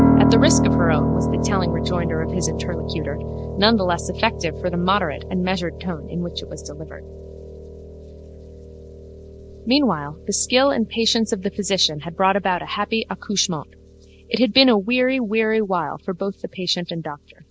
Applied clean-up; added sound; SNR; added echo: none; Piano; 3 dB; none.